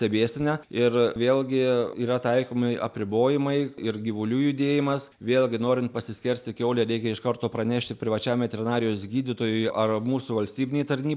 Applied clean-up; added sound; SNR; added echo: none; none; none; none.